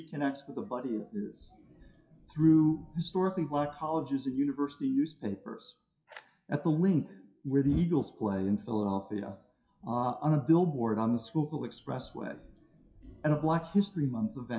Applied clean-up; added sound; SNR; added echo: classical method WPE with log-MMSE.